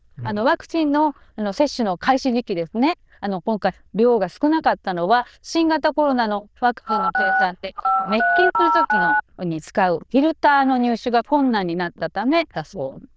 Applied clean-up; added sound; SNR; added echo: neural diffusion model UNIVERSE++.